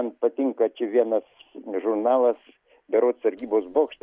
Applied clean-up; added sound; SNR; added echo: none; none; none; none.